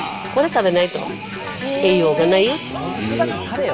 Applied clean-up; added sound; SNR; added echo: none; none; none; none.